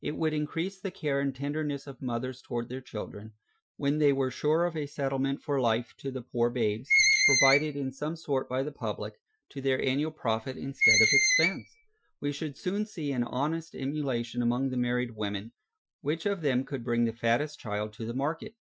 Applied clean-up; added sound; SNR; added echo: classical method Wiener filter.